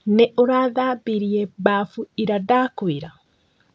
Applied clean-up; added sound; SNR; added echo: none; none; none; none.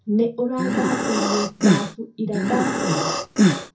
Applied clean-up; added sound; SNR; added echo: none; Breathing; -5 dB; reverberation time 0.3 s.